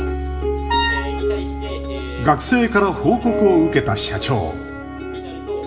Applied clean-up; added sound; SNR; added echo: none; Wind instrument, woodwind instrument; 3 dB; reverberation time 1.3 s.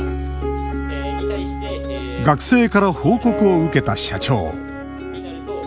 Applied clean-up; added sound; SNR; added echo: none; none; none; none.